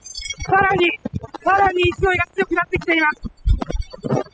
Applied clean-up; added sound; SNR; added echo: classical method spectral subtraction.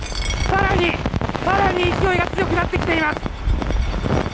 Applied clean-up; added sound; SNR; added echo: none; Coin (dropping); 20 dB; none.